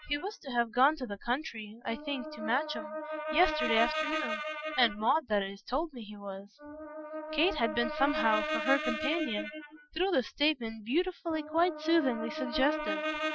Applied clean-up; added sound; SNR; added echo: classical method Wiener filter.